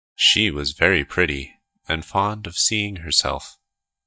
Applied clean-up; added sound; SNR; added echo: neural mask model DeepFilterNet 3.